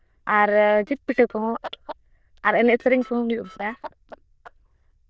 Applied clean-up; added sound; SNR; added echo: neural diffusion model UNIVERSE++.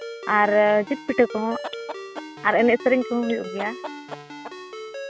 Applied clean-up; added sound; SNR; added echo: none; Chicken, rooster + Ringtone; 12 dB; none.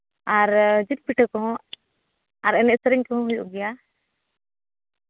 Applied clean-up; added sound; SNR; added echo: none; none; none; none.